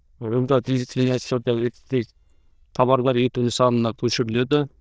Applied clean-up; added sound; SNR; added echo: neural diffusion model UNIVERSE++.